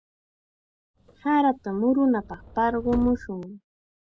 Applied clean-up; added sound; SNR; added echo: none; Subway, metro, underground; 15 dB; none.